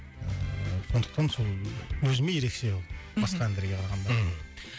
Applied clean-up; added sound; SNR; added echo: none; none; none; none.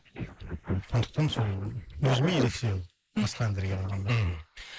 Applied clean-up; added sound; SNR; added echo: neural mask model Resemble Enhance denoiser.